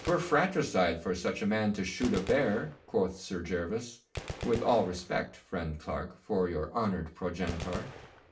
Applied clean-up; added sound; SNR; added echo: none; Gunshot, gunfire; 14 dB; reverberation time 0.3 s.